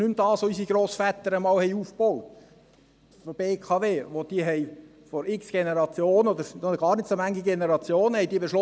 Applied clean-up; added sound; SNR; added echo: none; none; none; none.